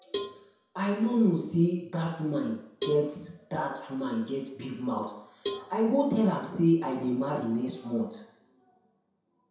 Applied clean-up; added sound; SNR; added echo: none; Cowbell; 11 dB; reverberation time 0.7 s.